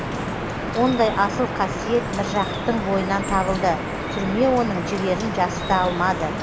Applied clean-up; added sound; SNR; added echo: none; Drip; 4 dB; none.